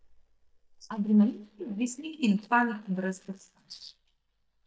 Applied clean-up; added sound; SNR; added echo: neural mask model DeepFilterNet 3.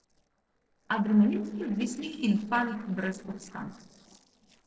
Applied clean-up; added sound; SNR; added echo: neural separator model SepFormer DNS4.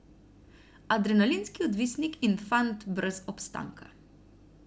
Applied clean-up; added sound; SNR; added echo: none; none; none; none.